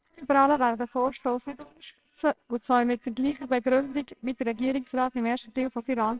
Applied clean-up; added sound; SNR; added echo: neural separator model SepFormer WHAMR!.